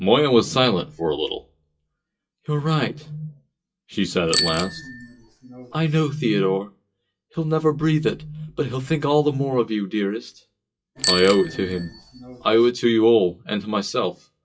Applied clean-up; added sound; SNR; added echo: classical method WPE with log-MMSE.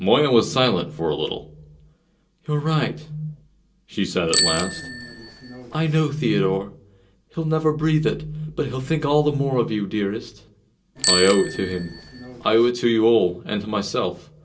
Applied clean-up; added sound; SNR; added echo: none; Bicycle bell; 10 dB; reverberation time 0.2 s.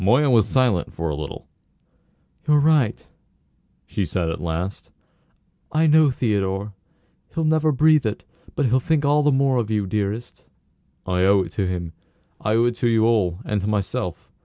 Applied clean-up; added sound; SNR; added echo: none; none; none; none.